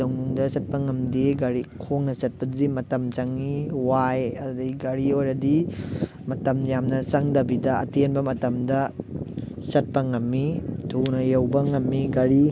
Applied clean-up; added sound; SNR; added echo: none; none; none; none.